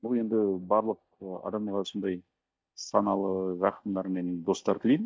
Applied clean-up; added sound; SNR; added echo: neural mask model DeepFilterNet 3.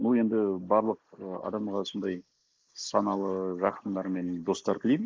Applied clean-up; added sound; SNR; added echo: neural mask model Resemble Enhance denoiser.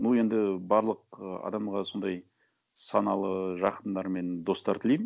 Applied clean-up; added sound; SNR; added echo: none; none; none; none.